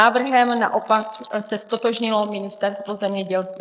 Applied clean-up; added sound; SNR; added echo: neural mask model Resemble Enhance denoiser.